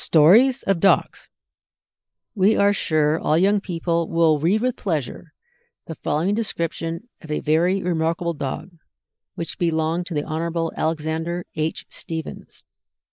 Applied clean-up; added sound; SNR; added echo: neural mask model Resemble Enhance denoiser.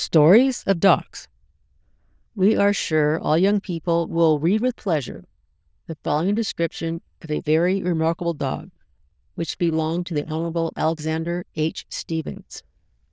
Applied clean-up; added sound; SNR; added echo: neural diffusion model UNIVERSE++.